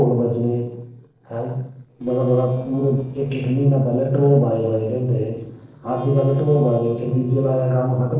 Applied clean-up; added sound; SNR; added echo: neural separator model SepFormer DNS4.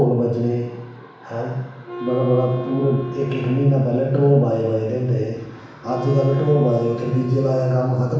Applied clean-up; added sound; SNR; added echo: none; Wind instrument, woodwind instrument; 14 dB; reverberation time 1.1 s.